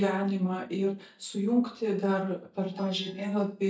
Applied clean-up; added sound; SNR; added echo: neural mask model DeepFilterNet 3.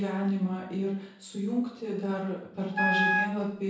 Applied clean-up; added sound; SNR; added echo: none; Wind instrument, woodwind instrument; -3 dB; reverberation time 0.6 s.